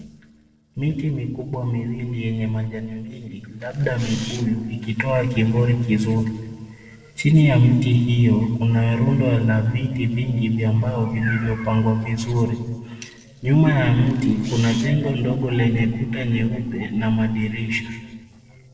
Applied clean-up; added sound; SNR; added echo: neural separator model SepFormer DNS4.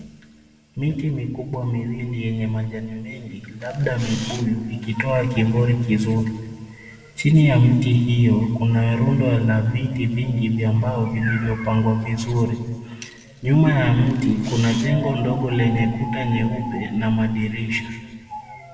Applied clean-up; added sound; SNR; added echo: none; Camera; 16 dB; reverberation time 1.6 s.